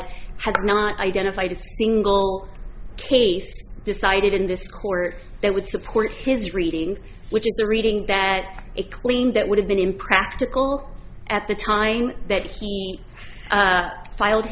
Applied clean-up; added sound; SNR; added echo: none; none; none; none.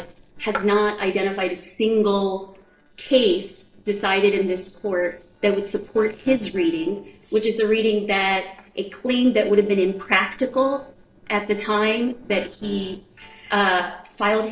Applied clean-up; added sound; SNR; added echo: neural separator model SepFormer DNS4.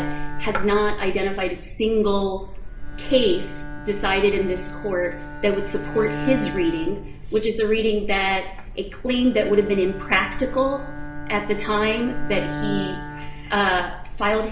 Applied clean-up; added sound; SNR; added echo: none; Bowed string instrument; 13 dB; reverberation time 0.5 s.